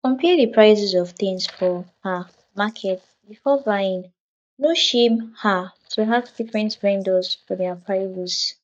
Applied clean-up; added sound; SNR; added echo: neural mask model DeepFilterNet 3.